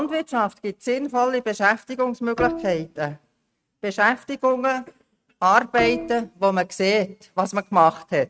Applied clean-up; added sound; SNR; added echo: neural mask model RNNoise.